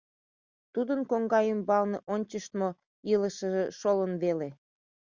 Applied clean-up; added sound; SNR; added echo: none; none; none; none.